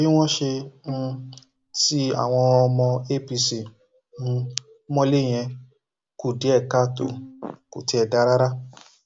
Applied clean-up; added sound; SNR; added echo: none; Bowed string instrument; 17 dB; none.